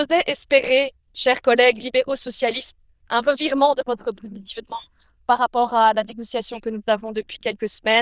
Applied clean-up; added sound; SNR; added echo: neural diffusion model UNIVERSE++.